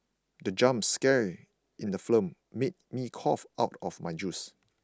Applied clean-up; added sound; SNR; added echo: none; none; none; none.